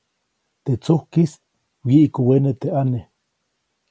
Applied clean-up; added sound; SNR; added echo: none; none; none; none.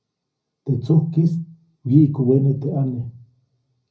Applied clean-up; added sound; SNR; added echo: none; none; none; reverberation time 0.4 s.